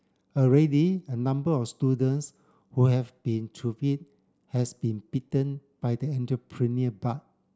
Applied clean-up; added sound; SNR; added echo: none; none; none; none.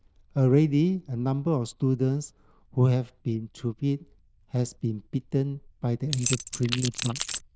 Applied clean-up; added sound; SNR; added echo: neural diffusion model UNIVERSE++.